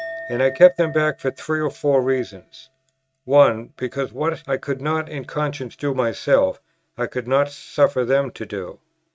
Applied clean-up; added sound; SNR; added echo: neural mask model RNNoise.